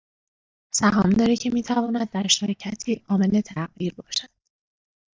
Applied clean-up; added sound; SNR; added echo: neural mask model DeepFilterNet 3.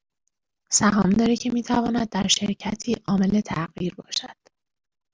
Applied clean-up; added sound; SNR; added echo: none; none; none; none.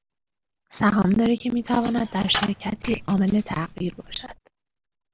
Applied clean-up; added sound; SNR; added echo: none; Coin (dropping); 12 dB; none.